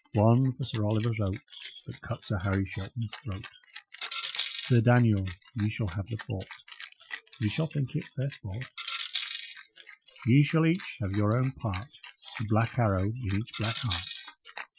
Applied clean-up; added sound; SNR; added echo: classical method Wiener filter.